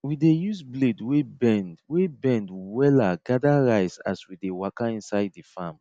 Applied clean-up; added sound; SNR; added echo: none; none; none; none.